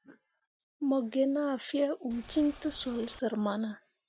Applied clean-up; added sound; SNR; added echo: none; Boat, Water vehicle; 19 dB; none.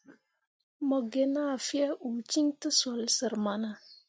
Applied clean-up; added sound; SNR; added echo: none; none; none; none.